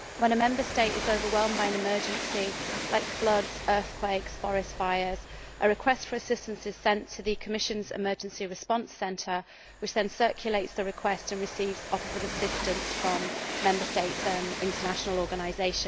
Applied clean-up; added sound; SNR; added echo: none; Train; 7 dB; none.